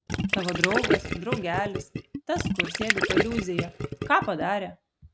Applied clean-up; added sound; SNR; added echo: none; Gurgling; -2 dB; none.